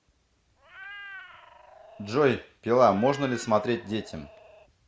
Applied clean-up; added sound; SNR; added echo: none; Meow; 19 dB; none.